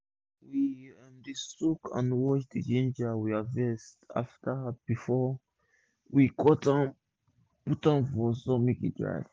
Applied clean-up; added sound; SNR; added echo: none; none; none; none.